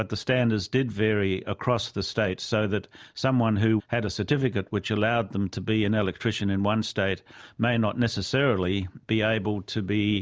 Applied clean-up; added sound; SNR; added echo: none; none; none; none.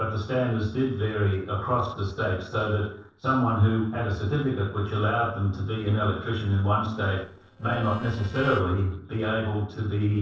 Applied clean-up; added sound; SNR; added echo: neural separator model SepFormer DNS4.